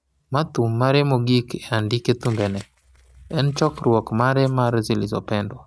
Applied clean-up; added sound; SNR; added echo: neural mask model RNNoise.